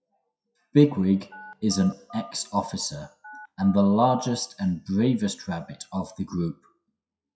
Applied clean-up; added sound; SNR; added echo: classical method WPE with log-MMSE.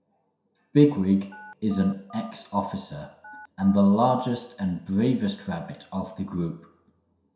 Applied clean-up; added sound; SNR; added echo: none; Telephone; 19 dB; reverberation time 0.6 s.